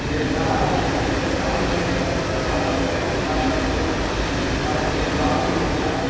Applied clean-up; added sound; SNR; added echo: none; Train; -5 dB; reverberation time 2.1 s.